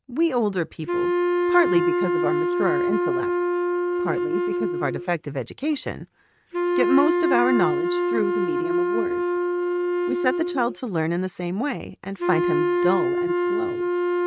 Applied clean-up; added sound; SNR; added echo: neural mask model RNNoise.